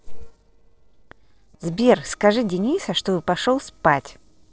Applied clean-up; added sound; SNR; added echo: neural separator model SepFormer DNS4.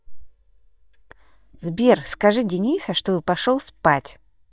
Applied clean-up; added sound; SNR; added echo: neural mask model DeepFilterNet 3.